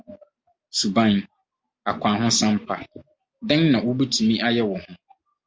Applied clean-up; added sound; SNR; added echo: none; none; none; none.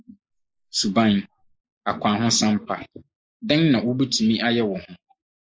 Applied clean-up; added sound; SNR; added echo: neural mask model Resemble Enhance denoiser.